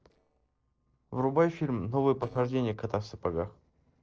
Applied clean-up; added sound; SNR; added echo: neural separator model SepFormer DNS4.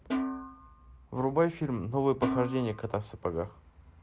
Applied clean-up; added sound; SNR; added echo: none; Snare drum; 6 dB; none.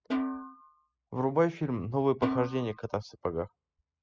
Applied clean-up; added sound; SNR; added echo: classical method spectral subtraction.